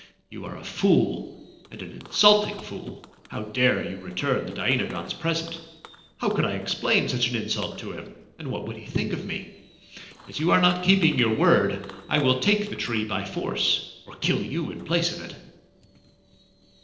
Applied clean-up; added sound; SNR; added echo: neural separator model SepFormer DNS4.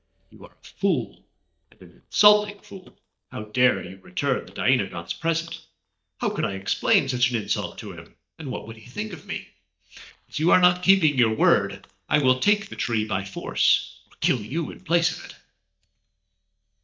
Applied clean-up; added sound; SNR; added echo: neural mask model DeepFilterNet 3.